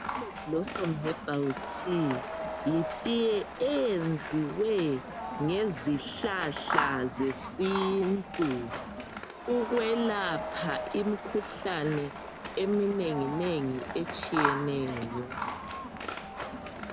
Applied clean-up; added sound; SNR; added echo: none; Crowd + Scissors; 6 dB; none.